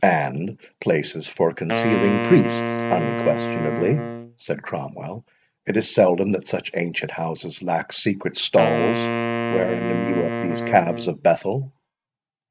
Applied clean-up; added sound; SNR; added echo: neural mask model RNNoise.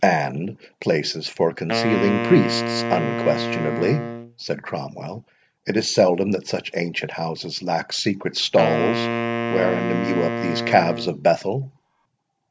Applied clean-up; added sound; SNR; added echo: none; Wind instrument, woodwind instrument; 4 dB; none.